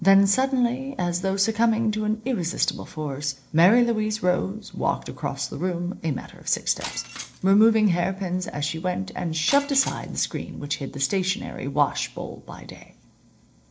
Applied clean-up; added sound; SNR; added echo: neural separator model SepFormer DNS4.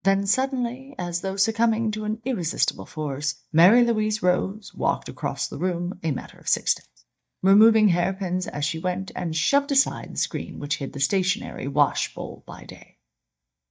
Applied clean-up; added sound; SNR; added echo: neural mask model DeepFilterNet 3.